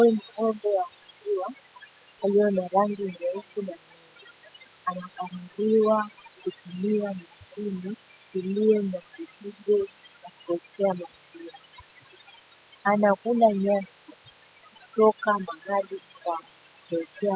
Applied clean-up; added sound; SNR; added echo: classical method spectral subtraction.